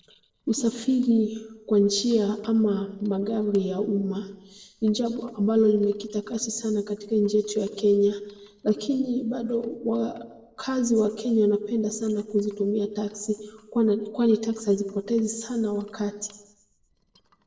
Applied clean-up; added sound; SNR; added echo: neural separator model SepFormer DNS4.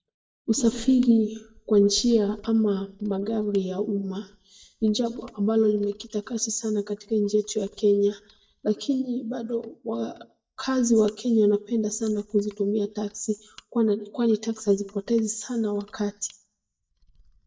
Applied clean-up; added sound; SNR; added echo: neural mask model DeepFilterNet 3.